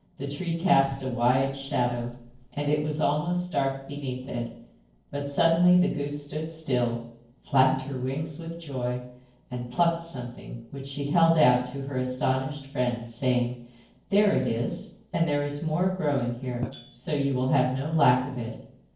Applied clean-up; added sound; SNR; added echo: neural separator model SepFormer DNS4.